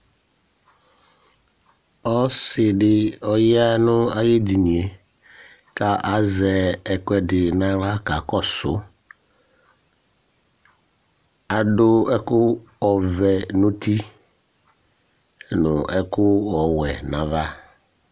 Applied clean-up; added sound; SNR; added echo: none; none; none; none.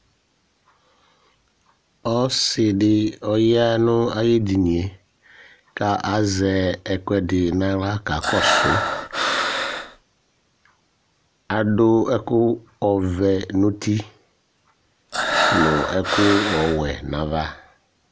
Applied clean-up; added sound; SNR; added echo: none; Breathing; 0 dB; none.